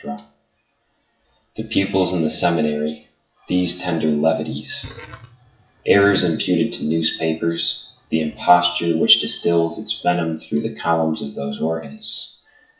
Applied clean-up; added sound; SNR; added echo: classical method WPE with log-MMSE.